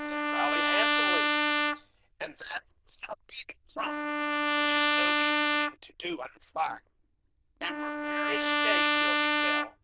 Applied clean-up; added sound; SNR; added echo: neural diffusion model UNIVERSE++.